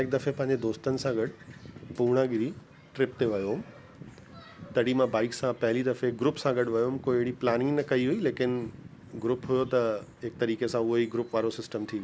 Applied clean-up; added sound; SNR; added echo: none; none; none; none.